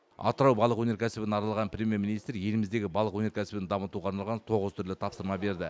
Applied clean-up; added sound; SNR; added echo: none; none; none; none.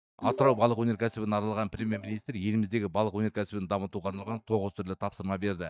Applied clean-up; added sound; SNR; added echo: neural mask model DeepFilterNet 3.